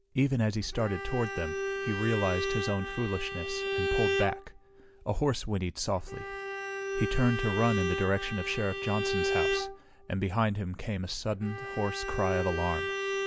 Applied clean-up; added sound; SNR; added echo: none; Bowed string instrument; 3 dB; none.